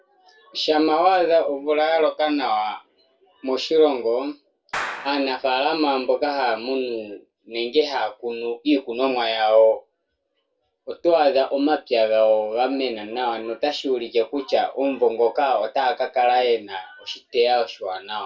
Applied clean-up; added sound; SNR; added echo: none; Clapping; 13 dB; reverberation time 0.2 s.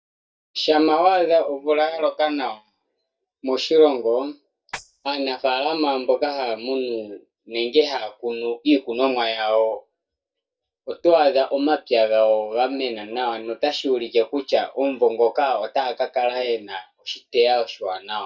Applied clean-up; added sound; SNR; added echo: neural mask model DeepFilterNet 3.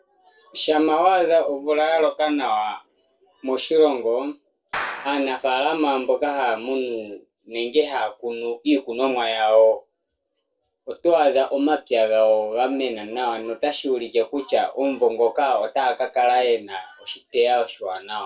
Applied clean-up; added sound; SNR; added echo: neural separator model SepFormer DNS4.